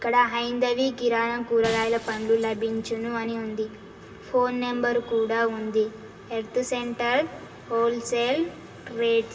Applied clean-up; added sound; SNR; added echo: none; Shatter; 17 dB; reverberation time 2.9 s.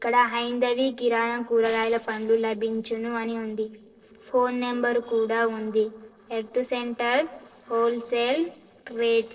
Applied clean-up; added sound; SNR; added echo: neural separator model SepFormer DNS4.